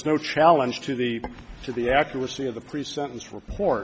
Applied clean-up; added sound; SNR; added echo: none; none; none; none.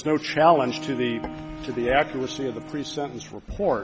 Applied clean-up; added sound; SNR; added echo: none; Bowed string instrument; 14 dB; none.